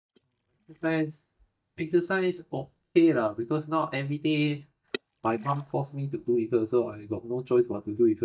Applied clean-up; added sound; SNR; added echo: neural mask model DeepFilterNet 3.